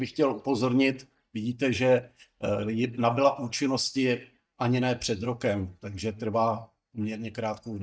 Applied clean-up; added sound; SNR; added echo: neural mask model DeepFilterNet 3.